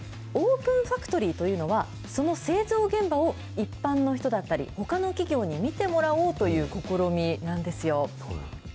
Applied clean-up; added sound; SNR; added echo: none; none; none; none.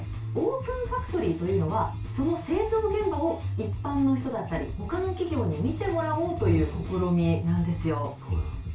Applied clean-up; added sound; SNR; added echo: none; none; none; reverberation time 0.2 s.